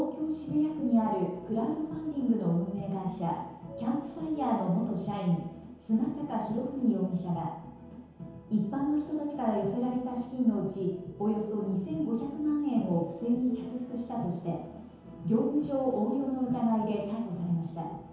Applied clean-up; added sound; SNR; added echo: none; Doorbell; 19 dB; reverberation time 0.9 s.